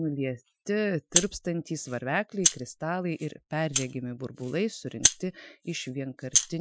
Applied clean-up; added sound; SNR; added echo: classical method Wiener filter.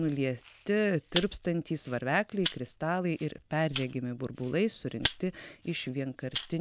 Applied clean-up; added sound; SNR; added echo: none; Rattle (instrument); 0 dB; none.